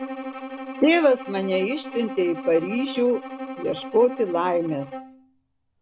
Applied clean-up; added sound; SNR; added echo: none; Bowed string instrument; 11 dB; none.